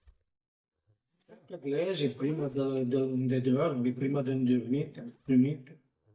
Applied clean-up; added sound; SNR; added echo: neural mask model DeepFilterNet 3.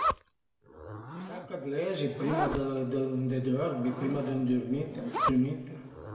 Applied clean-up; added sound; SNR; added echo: none; Zipper (clothing); 5 dB; reverberation time 1.7 s.